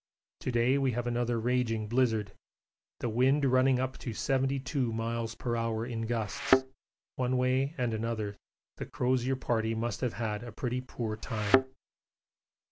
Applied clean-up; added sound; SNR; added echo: none; Thump, thud; -1 dB; none.